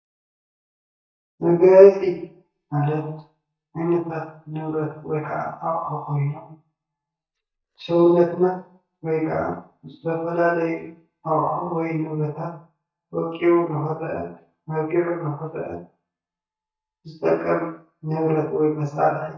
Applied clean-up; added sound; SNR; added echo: neural mask model DeepFilterNet 3.